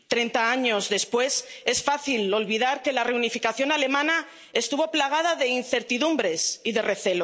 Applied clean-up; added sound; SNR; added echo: none; none; none; none.